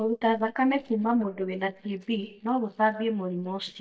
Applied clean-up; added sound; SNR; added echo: neural mask model DeepFilterNet 3.